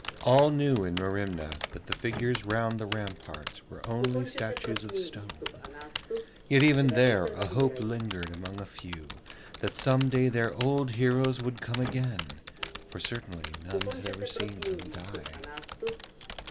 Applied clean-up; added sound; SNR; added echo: none; Subway, metro, underground + Typing; 9 dB; none.